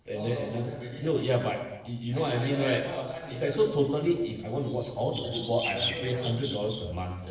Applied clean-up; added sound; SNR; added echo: neural separator model SepFormer DNS4.